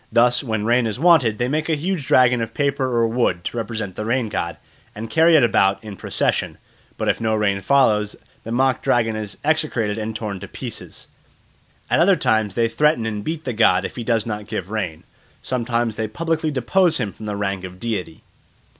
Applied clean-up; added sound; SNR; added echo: none; none; none; none.